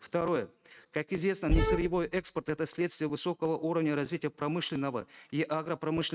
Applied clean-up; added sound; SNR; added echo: neural mask model RNNoise.